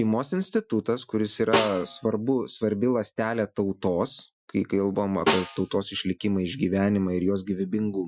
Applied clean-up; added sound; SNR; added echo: classical method Wiener filter.